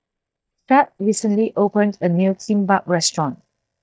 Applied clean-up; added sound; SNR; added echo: neural mask model DeepFilterNet 3.